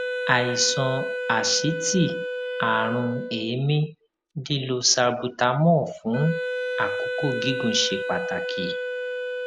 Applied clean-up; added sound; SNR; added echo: none; Wind instrument, woodwind instrument; 5 dB; none.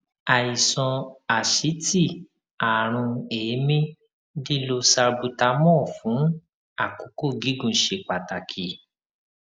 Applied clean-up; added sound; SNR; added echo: none; none; none; none.